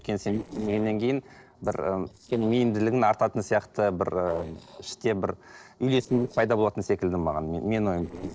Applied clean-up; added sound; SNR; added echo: neural separator model SepFormer DNS4.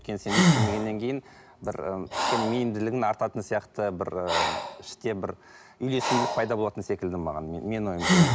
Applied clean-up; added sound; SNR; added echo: none; Breathing; -1 dB; none.